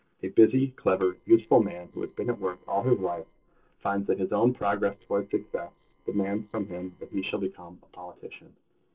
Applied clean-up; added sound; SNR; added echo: neural separator model SepFormer DNS4.